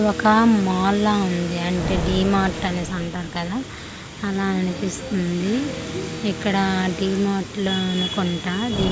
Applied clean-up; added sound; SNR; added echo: none; Thunder; 13 dB; none.